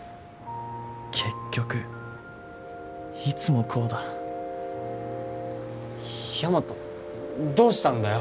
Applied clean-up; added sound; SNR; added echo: none; Bowed string instrument; 14 dB; none.